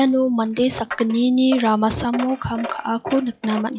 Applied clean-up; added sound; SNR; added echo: classical method log-MMSE.